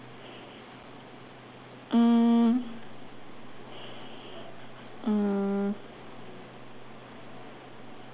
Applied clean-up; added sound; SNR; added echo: none; none; none; none.